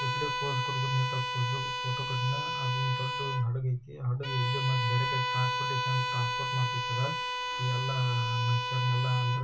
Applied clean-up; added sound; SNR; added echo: none; Bowed string instrument; 2 dB; reverberation time 0.1 s.